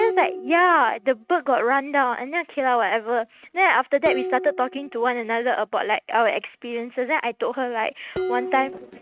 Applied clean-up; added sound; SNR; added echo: neural mask model RNNoise.